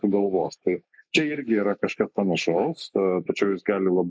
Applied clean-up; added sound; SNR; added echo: neural mask model Resemble Enhance denoiser.